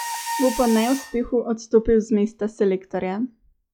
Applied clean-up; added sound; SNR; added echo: classical method log-MMSE.